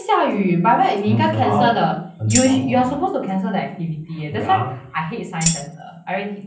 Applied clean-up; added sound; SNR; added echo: none; Tambourine; 6 dB; reverberation time 0.6 s.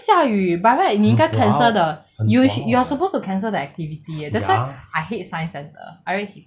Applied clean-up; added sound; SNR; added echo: none; none; none; none.